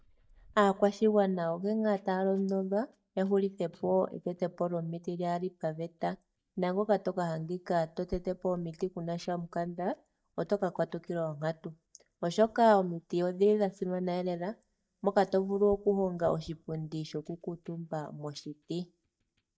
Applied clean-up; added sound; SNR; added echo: neural mask model DeepFilterNet 3.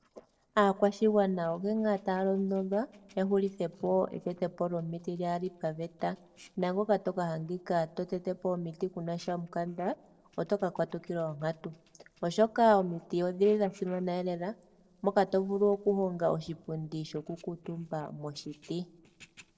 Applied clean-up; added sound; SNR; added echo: neural separator model SepFormer DNS4.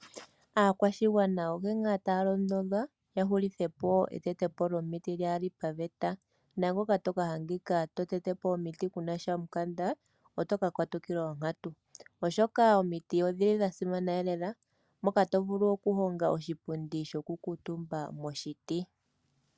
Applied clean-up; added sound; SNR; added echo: none; none; none; none.